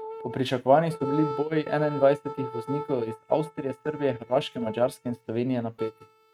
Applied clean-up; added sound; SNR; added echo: neural mask model RNNoise.